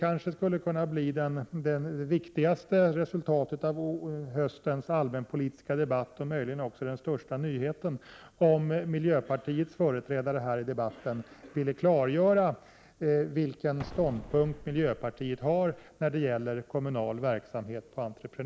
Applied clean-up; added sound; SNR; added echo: none; Explosion; 16 dB; none.